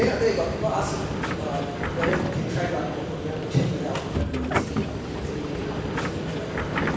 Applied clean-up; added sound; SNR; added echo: none; Subway, metro, underground; -1 dB; reverberation time 1.1 s.